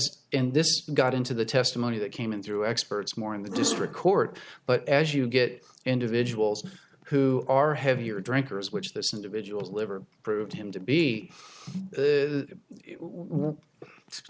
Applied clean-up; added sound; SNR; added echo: none; none; none; none.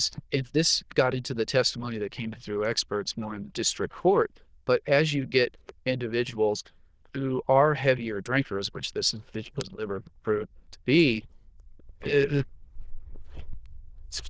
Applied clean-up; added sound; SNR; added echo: neural diffusion model UNIVERSE++.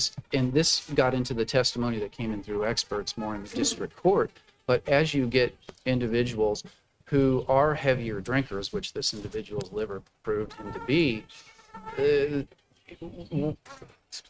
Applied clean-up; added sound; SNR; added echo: neural mask model RNNoise.